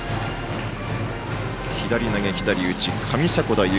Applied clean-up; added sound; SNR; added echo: none; none; none; none.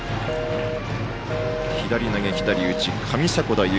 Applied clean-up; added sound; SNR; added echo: none; Telephone; 6 dB; none.